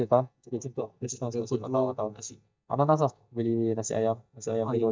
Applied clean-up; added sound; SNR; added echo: neural mask model DeepFilterNet 3.